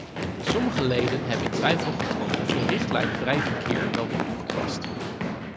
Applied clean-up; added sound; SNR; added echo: none; Run; -2 dB; none.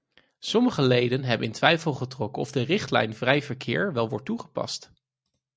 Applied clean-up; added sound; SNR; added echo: none; none; none; none.